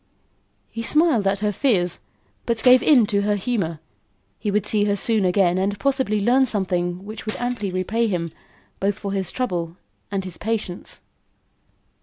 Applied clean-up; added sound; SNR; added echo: none; Cutlery, silverware; 18 dB; none.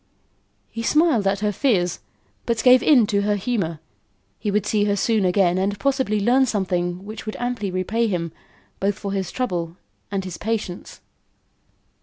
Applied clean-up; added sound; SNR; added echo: none; none; none; none.